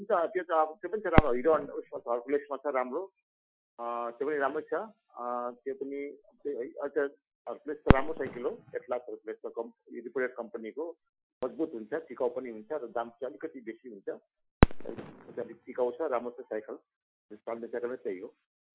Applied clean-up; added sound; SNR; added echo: classical method Wiener filter.